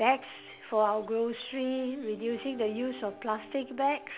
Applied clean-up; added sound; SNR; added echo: none; Guitar; 20 dB; none.